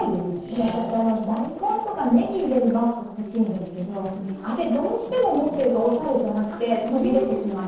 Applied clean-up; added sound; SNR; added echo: neural separator model SepFormer DNS4.